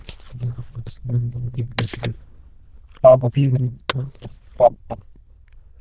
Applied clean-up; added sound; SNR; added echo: neural diffusion model UNIVERSE++.